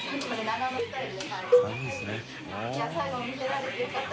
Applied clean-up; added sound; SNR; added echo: none; Cowbell; -3 dB; none.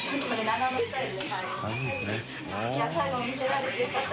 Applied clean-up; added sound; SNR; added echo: none; none; none; none.